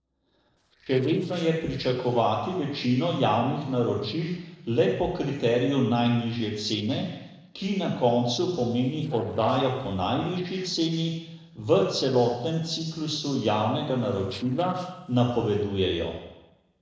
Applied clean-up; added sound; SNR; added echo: neural separator model SepFormer DNS4.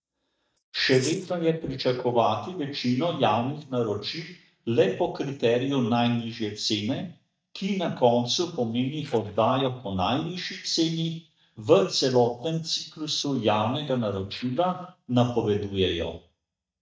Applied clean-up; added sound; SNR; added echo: neural mask model DeepFilterNet 3.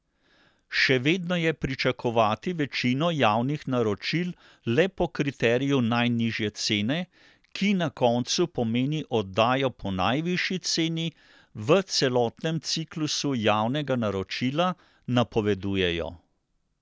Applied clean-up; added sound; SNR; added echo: none; none; none; none.